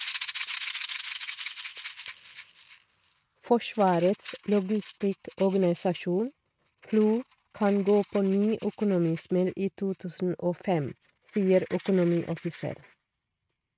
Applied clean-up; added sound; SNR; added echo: neural mask model RNNoise.